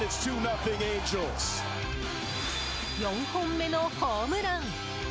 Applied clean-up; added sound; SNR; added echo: none; none; none; none.